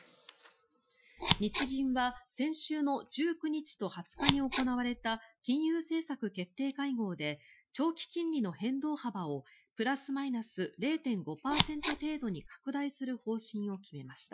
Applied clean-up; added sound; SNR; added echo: classical method Wiener filter.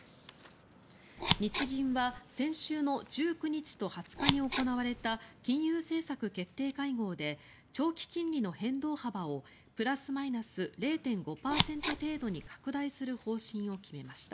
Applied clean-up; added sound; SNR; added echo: none; Scissors; -3 dB; none.